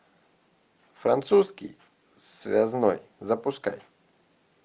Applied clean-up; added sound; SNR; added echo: none; none; none; none.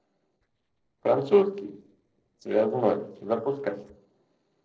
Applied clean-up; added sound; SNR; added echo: neural separator model SepFormer DNS4.